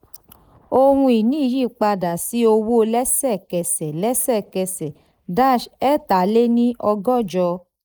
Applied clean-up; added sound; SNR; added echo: neural mask model Resemble Enhance denoiser.